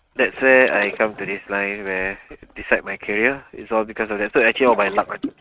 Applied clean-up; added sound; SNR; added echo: neural mask model RNNoise.